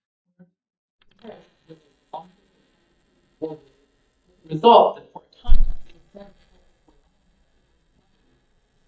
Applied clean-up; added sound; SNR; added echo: neural mask model DeepFilterNet 3.